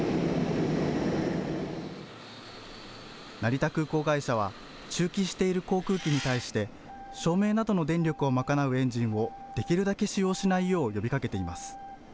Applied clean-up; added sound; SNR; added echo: none; Engine; 12 dB; none.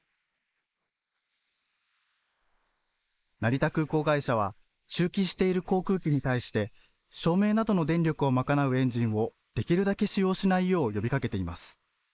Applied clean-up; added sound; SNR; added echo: neural mask model Resemble Enhance denoiser.